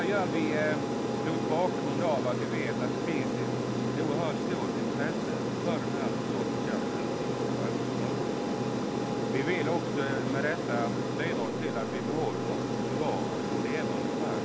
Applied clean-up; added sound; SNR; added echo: none; Aircraft; -5 dB; none.